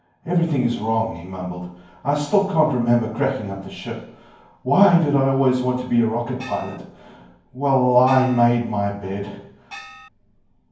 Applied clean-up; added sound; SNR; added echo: none; Gong; 16 dB; reverberation time 0.9 s.